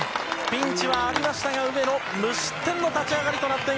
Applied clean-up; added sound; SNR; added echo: none; Electric guitar + Zipper (clothing); 16 dB; none.